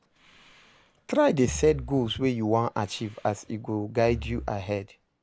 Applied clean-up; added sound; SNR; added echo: none; Breathing; 16 dB; none.